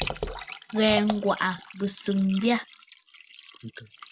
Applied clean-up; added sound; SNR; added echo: none; Liquid; 10 dB; none.